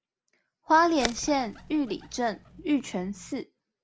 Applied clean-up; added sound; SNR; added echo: none; Bird; 13 dB; none.